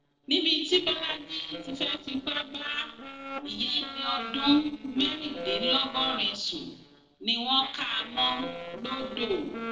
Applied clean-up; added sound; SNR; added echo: neural separator model SepFormer DNS4.